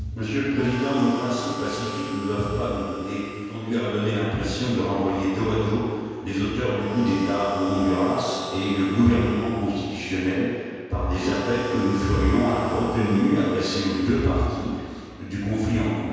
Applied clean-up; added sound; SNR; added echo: none; Harmonica; 13 dB; reverberation time 1.9 s.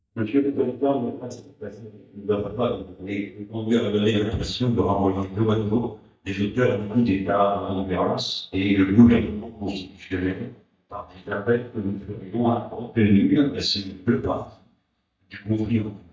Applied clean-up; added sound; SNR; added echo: neural mask model DeepFilterNet 3.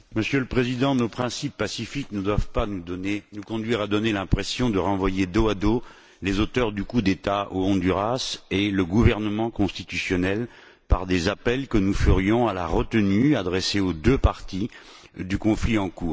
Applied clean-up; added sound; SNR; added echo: none; none; none; none.